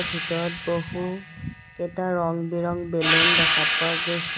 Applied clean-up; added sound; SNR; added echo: none; Cymbal; -2 dB; none.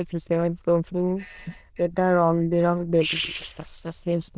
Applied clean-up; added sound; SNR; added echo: neural diffusion model UNIVERSE++.